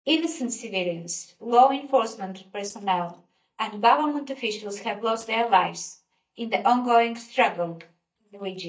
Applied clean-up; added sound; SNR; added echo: neural mask model DeepFilterNet 3.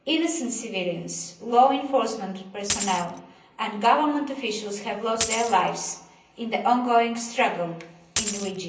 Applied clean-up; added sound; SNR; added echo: none; Coin (dropping); 4 dB; reverberation time 0.6 s.